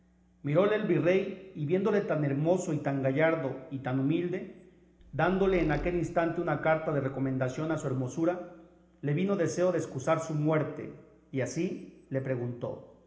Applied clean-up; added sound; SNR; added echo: none; Squeak; 15 dB; reverberation time 1.0 s.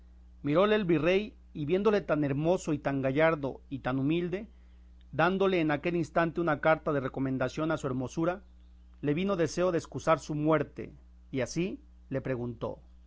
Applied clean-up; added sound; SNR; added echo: none; none; none; none.